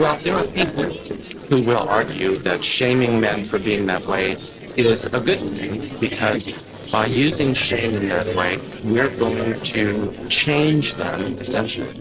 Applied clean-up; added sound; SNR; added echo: neural separator model SepFormer DNS4.